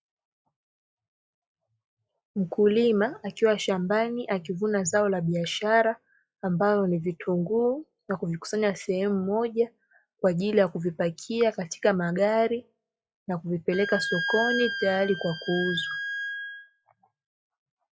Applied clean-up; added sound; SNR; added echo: classical method log-MMSE.